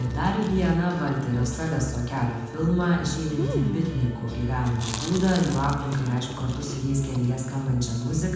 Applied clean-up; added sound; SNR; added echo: none; Chewing, mastication; 14 dB; reverberation time 1.0 s.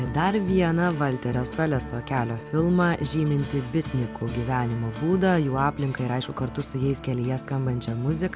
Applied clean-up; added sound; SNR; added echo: none; none; none; none.